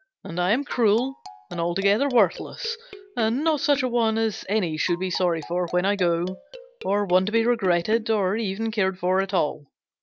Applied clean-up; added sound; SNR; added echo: none; Marimba, xylophone; 19 dB; none.